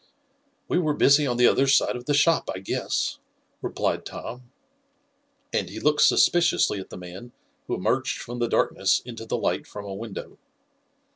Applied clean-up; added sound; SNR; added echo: none; none; none; none.